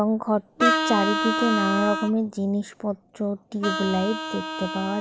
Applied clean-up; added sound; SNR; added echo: none; Vehicle horn, car horn, honking; 3 dB; none.